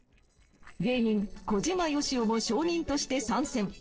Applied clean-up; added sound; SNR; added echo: neural separator model SepFormer DNS4.